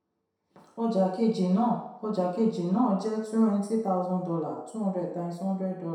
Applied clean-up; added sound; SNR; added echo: none; none; none; reverberation time 0.7 s.